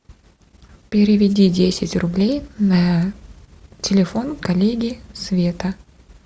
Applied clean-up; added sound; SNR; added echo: none; none; none; none.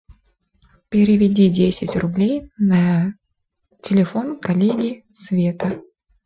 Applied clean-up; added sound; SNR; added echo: classical method Wiener filter.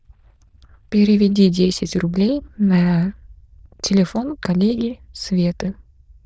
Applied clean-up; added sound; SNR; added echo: neural diffusion model UNIVERSE++.